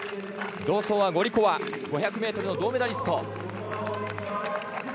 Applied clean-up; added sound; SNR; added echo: none; Bowed string instrument; 14 dB; none.